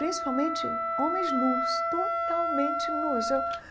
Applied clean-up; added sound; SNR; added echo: none; Wind instrument, woodwind instrument; -2 dB; none.